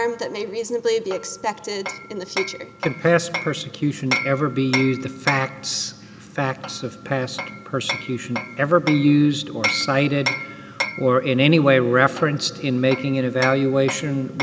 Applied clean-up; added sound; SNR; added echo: none; Hammer; 10 dB; none.